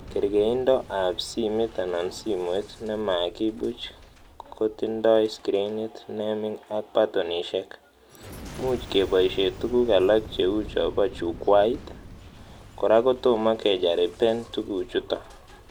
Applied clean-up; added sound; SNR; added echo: none; Boom; 19 dB; none.